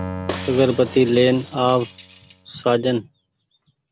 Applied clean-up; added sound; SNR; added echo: none; Keyboard (musical) + Shatter; 13 dB; none.